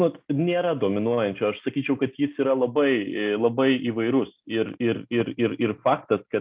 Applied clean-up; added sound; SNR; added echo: none; none; none; none.